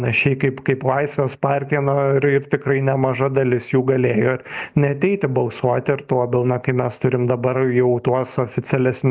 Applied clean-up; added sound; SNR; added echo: none; none; none; none.